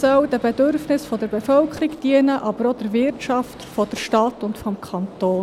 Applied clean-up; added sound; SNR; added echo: none; Gunshot, gunfire; 20 dB; none.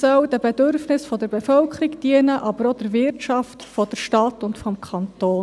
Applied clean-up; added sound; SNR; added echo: none; none; none; none.